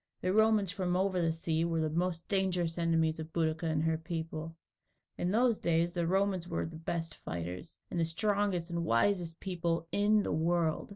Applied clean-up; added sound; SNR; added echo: none; none; none; none.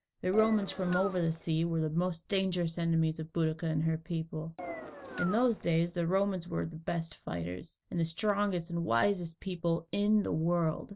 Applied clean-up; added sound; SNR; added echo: none; Engine; 11 dB; none.